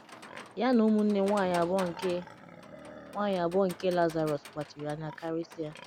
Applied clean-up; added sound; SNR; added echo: none; Livestock, farm animals, working animals; 17 dB; none.